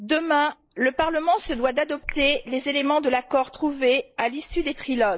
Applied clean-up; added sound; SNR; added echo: neural mask model Resemble Enhance denoiser.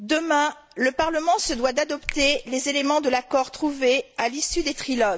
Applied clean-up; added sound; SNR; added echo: none; Finger snapping; 19 dB; none.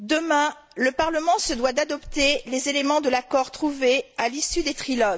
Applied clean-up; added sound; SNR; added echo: none; none; none; none.